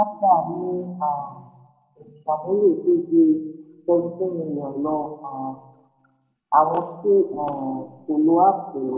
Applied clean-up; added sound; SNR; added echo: none; none; none; reverberation time 0.7 s.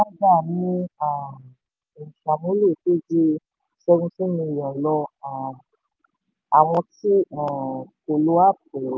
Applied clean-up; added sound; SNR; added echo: none; none; none; none.